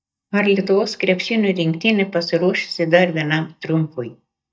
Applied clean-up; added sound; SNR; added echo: neural mask model DeepFilterNet 3.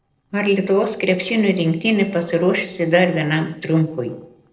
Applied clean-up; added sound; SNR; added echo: neural separator model SepFormer DNS4.